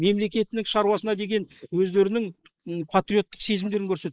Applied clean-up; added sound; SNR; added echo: neural mask model Resemble Enhance denoiser.